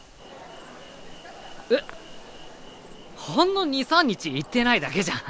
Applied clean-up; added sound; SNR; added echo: none; Insect; 19 dB; none.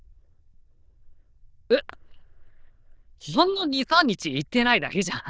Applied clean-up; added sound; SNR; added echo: neural diffusion model UNIVERSE++.